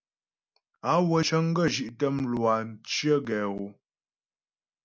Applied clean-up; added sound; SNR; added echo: none; none; none; none.